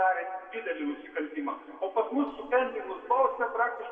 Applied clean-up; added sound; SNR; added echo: none; none; none; reverberation time 1.9 s.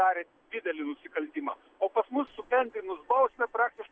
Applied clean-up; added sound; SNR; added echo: none; none; none; none.